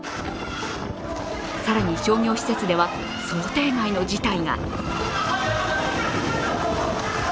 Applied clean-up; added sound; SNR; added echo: none; none; none; none.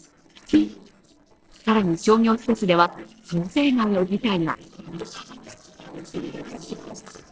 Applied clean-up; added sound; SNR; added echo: neural separator model SepFormer DNS4.